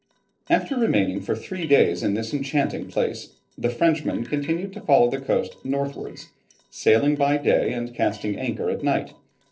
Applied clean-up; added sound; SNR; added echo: neural separator model SepFormer DNS4.